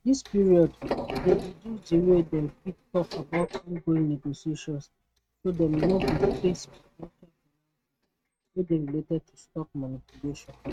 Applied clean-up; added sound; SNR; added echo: neural mask model RNNoise.